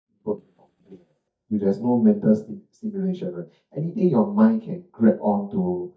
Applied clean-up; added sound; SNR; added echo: neural mask model DeepFilterNet 3.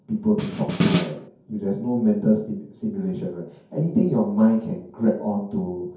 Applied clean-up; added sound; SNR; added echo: none; Snare drum; 2 dB; reverberation time 0.6 s.